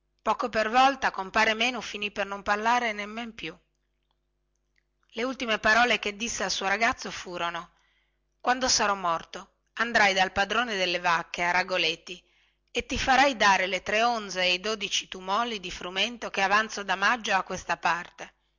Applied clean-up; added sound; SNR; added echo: none; none; none; none.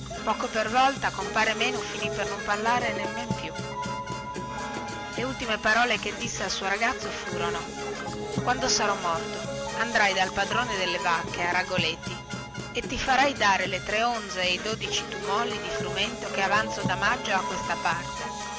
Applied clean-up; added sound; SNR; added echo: none; Piano + Brass instrument / Percussion; 5 dB; none.